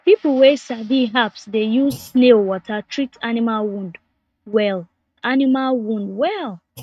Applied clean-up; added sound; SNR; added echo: neural mask model RNNoise.